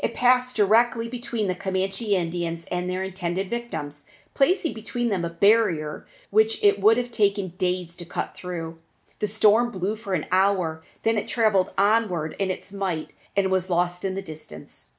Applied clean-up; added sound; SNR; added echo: none; none; none; none.